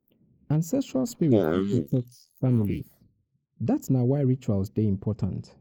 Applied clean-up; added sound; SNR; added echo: neural mask model Resemble Enhance denoiser.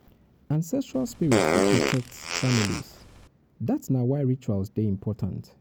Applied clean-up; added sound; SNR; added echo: none; Fart; -1 dB; none.